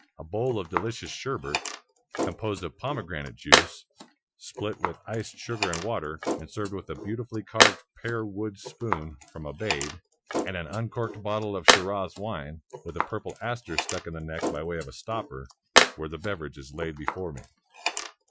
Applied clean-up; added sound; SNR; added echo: classical method Wiener filter.